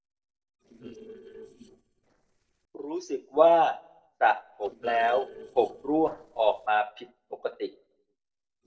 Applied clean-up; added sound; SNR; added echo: neural separator model SepFormer DNS4.